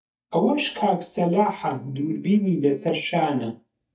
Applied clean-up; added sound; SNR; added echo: neural mask model DeepFilterNet 3.